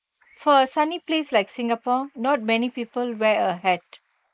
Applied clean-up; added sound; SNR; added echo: neural mask model Resemble Enhance denoiser.